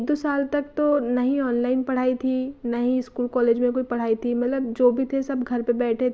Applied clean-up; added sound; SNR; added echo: none; none; none; none.